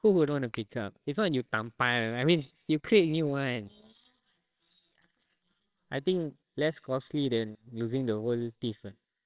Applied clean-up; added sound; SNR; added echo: neural separator model SepFormer WHAMR!.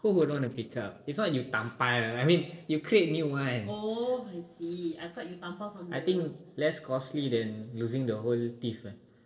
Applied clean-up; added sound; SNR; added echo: neural separator model SepFormer DNS4.